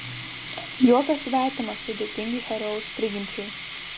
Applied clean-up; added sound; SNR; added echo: none; Sink (filling or washing); 3 dB; none.